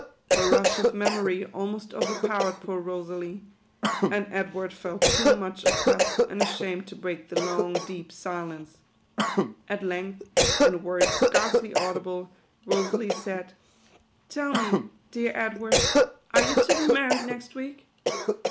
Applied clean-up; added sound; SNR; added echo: none; Cough; -4 dB; none.